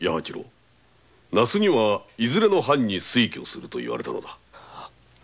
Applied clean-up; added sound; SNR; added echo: none; none; none; none.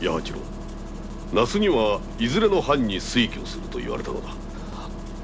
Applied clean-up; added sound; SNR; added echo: none; Engine starting; 8 dB; none.